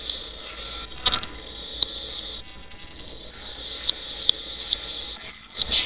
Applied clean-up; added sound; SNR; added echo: neural separator model SepFormer WHAMR!.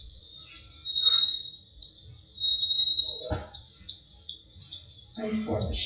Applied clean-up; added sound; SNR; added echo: classical method WPE with log-MMSE.